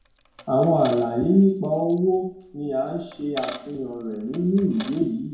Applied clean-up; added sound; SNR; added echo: none; Coin (dropping); 19 dB; reverberation time 0.5 s.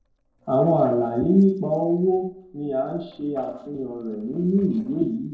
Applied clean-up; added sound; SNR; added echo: neural separator model SepFormer DNS4.